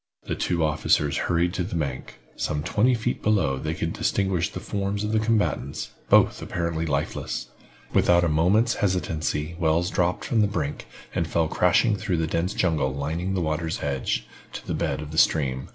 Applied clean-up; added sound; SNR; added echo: none; none; none; none.